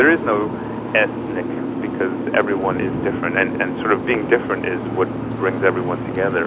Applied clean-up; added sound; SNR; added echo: none; Boat, Water vehicle; 4 dB; none.